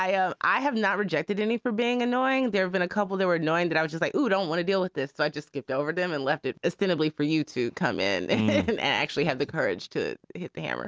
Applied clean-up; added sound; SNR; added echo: none; none; none; none.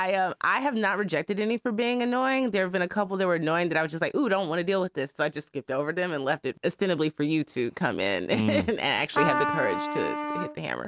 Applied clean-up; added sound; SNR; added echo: none; Trumpet; 3 dB; none.